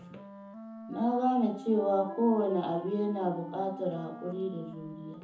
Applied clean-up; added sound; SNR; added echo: none; Wind instrument, woodwind instrument; 14 dB; reverberation time 0.6 s.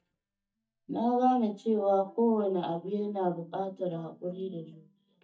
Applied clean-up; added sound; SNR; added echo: neural mask model DeepFilterNet 3.